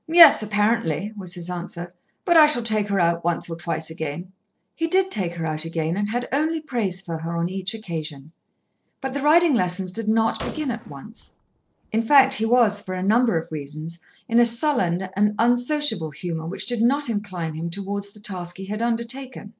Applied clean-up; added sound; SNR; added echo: neural separator model SepFormer DNS4.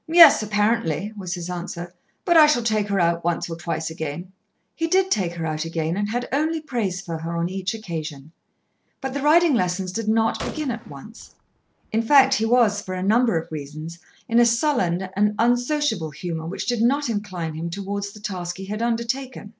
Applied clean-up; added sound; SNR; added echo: none; Gunshot, gunfire; 17 dB; none.